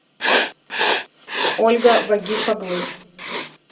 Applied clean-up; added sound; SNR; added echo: none; Writing; 0 dB; reverberation time 0.2 s.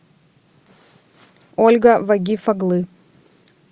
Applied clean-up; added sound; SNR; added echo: none; none; none; none.